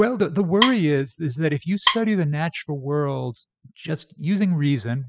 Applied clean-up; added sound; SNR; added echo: classical method spectral subtraction.